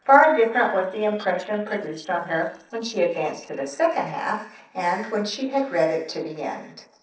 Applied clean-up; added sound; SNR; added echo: neural separator model SepFormer DNS4.